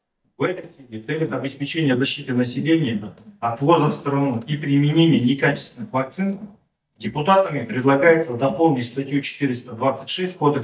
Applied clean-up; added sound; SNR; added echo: neural mask model DeepFilterNet 3.